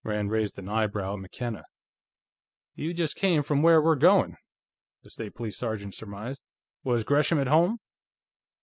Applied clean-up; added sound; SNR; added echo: none; none; none; none.